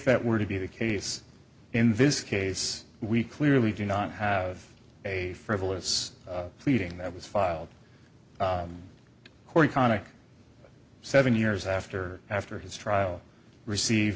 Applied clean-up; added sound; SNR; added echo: none; none; none; none.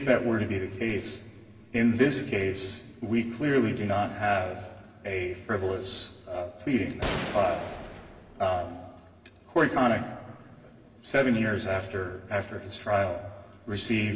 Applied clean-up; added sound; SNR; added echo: none; Gunshot, gunfire; 8 dB; reverberation time 2.9 s.